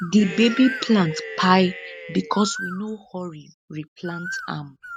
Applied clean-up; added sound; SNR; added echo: none; Bird + Cheering; 12 dB; none.